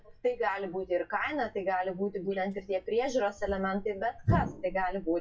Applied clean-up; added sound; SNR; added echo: classical method WPE with log-MMSE.